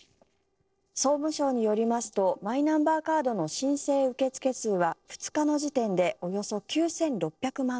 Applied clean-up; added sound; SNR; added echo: neural separator model SepFormer DNS4.